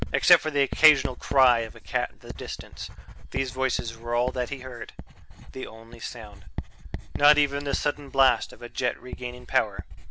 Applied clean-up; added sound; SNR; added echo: none; Writing; 9 dB; none.